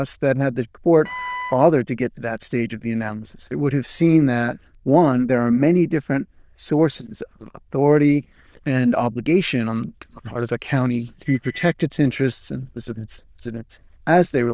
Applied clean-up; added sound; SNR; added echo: neural diffusion model UNIVERSE++.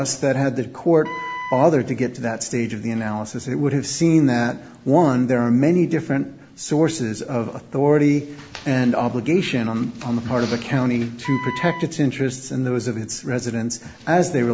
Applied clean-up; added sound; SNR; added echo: none; Wind instrument, woodwind instrument; 12 dB; none.